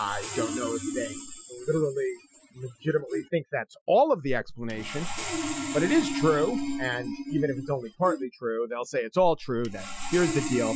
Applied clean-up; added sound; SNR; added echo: classical method Wiener filter.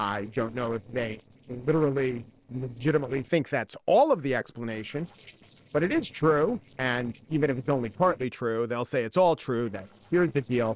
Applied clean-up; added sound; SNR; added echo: neural separator model SepFormer DNS4.